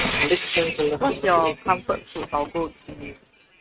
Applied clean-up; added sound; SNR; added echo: neural mask model RNNoise.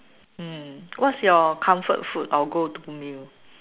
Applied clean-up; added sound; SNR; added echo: none; none; none; none.